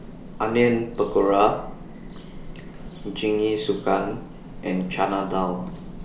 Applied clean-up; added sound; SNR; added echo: none; Bird vocalization, bird call, bird song; 15 dB; none.